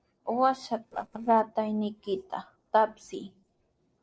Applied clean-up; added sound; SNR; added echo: neural separator model SepFormer DNS4.